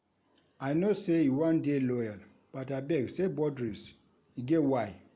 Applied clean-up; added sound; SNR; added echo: none; none; none; none.